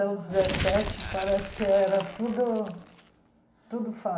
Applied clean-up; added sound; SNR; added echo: none; Crumpling, crinkling; 7 dB; reverberation time 0.6 s.